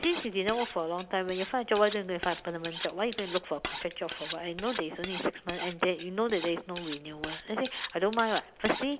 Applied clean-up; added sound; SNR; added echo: none; Cutlery, silverware; 10 dB; none.